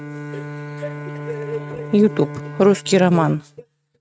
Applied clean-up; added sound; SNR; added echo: neural mask model RNNoise.